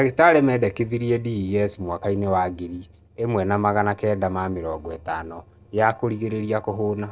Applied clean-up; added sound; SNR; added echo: neural separator model SepFormer DNS4.